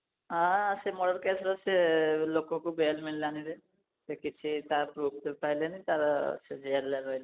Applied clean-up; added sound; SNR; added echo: none; none; none; none.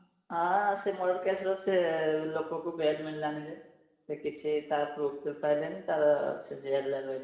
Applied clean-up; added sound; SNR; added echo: none; none; none; reverberation time 1.0 s.